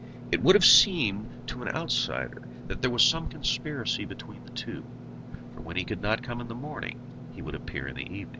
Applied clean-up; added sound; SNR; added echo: none; Engine / Mechanisms; 11 dB; none.